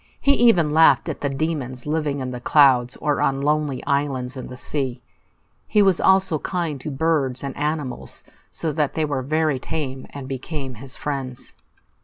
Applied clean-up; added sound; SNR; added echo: none; none; none; none.